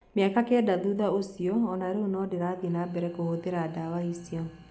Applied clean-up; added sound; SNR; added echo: none; none; none; none.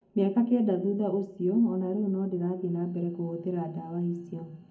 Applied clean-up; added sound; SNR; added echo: none; none; none; reverberation time 0.3 s.